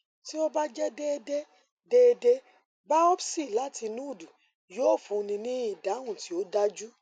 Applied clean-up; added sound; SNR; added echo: none; none; none; none.